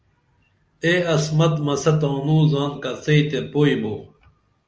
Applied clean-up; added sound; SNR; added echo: none; none; none; none.